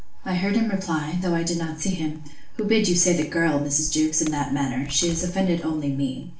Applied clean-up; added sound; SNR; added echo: none; Camera; 19 dB; reverberation time 0.4 s.